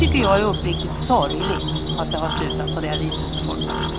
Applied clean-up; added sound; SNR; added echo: none; Cricket / Frog + Musical instrument; 1 dB; none.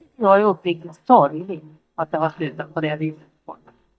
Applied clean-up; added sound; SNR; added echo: neural mask model DeepFilterNet 3.